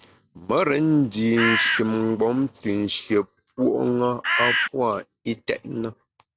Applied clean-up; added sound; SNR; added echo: none; Bird; -3 dB; none.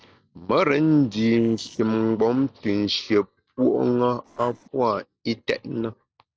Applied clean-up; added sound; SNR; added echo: neural separator model SepFormer DNS4.